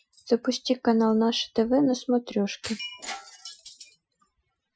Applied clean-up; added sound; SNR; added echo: classical method Wiener filter.